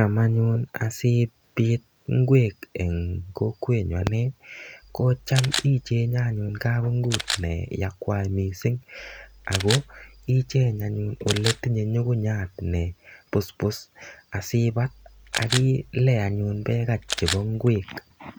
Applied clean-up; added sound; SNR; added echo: none; Camera; 10 dB; none.